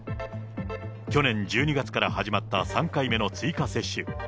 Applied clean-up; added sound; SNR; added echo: none; none; none; none.